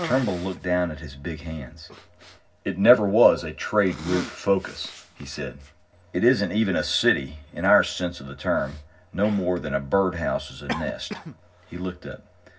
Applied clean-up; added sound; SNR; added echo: none; Cough; 16 dB; reverberation time 0.4 s.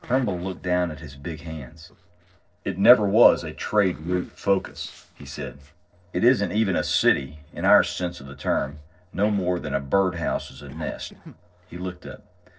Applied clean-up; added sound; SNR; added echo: neural separator model SepFormer DNS4.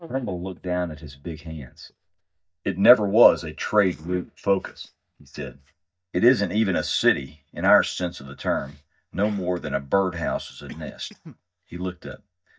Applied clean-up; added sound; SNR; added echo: neural mask model DeepFilterNet 3.